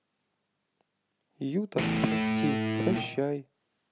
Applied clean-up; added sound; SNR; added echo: none; Guitar; -4 dB; none.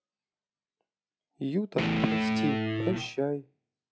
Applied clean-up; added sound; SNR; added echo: classical method log-MMSE.